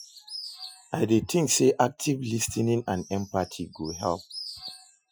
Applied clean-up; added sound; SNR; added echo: classical method Wiener filter.